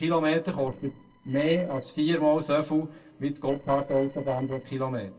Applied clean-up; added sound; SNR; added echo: neural separator model SepFormer DNS4.